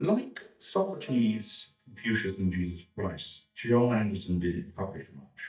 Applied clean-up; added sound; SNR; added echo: neural mask model DeepFilterNet 3.